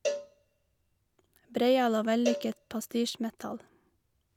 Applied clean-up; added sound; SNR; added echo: none; Cowbell; 9 dB; none.